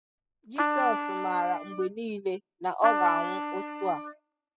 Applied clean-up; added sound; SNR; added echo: classical method spectral subtraction.